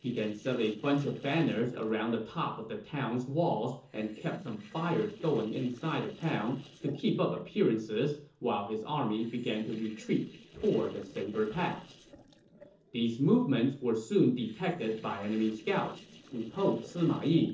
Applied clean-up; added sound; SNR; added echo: neural separator model SepFormer DNS4.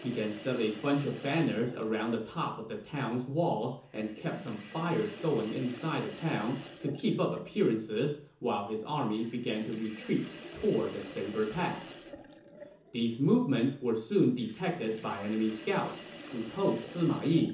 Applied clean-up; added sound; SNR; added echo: none; Sink (filling or washing); 16 dB; reverberation time 0.6 s.